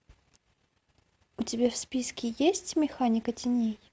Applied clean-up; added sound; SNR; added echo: none; none; none; none.